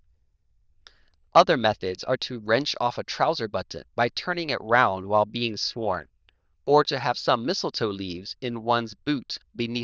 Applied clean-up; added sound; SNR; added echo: neural diffusion model UNIVERSE++.